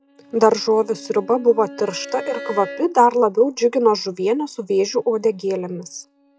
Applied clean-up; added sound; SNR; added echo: classical method log-MMSE.